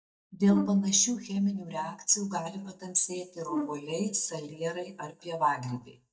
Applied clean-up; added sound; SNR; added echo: neural mask model DeepFilterNet 3.